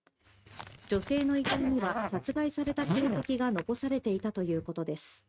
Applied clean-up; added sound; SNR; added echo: neural mask model RNNoise.